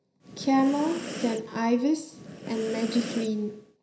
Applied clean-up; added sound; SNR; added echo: none; Breathing; 11 dB; reverberation time 0.5 s.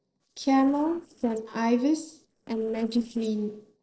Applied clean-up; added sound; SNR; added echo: neural separator model SepFormer DNS4.